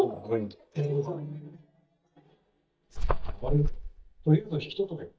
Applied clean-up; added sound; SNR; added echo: neural mask model DeepFilterNet 3.